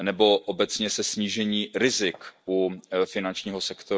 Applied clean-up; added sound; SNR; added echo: neural mask model Resemble Enhance denoiser.